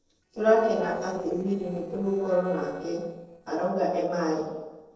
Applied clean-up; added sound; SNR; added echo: neural separator model SepFormer DNS4.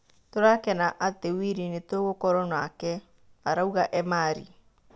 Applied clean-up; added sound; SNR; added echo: none; none; none; none.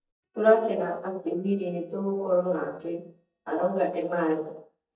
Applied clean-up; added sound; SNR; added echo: neural mask model DeepFilterNet 3.